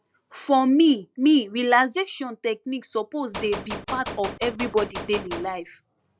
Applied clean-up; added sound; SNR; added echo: none; Gunshot, gunfire; 9 dB; none.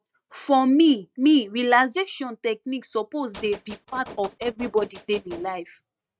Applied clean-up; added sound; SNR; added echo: neural mask model RNNoise.